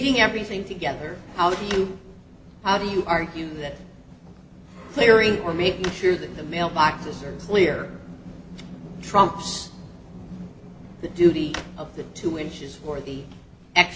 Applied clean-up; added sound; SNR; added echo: none; Drawer open or close; 19 dB; none.